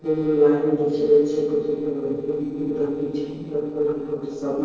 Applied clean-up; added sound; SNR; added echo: neural separator model SepFormer DNS4.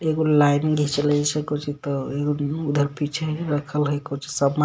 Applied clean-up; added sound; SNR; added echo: none; none; none; none.